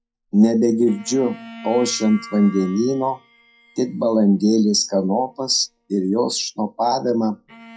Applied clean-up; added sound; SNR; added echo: classical method WPE with log-MMSE.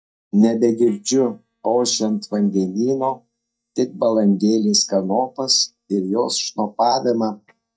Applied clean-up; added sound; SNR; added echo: neural mask model DeepFilterNet 3.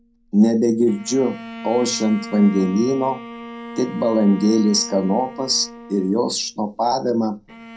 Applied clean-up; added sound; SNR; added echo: none; Bowed string instrument; 16 dB; reverberation time 0.2 s.